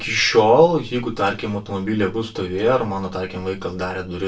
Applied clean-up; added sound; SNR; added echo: none; none; none; reverberation time 0.2 s.